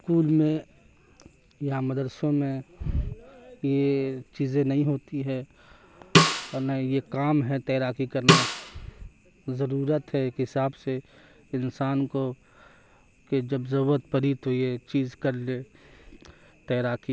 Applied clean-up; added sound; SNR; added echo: none; Snare drum; -3 dB; none.